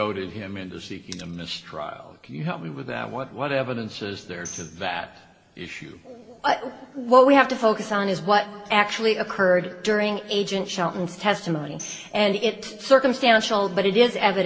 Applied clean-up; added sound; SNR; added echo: neural separator model SepFormer DNS4.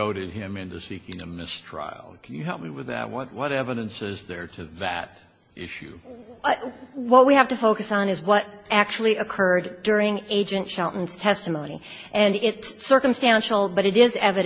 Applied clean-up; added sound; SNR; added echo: none; none; none; none.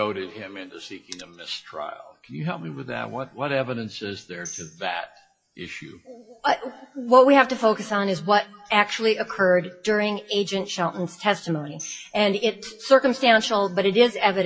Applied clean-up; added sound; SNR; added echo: classical method WPE with log-MMSE.